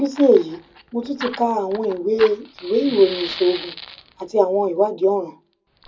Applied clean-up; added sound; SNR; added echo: none; Fire; 16 dB; reverberation time 0.4 s.